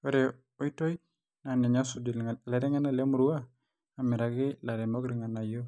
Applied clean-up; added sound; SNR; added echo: none; none; none; none.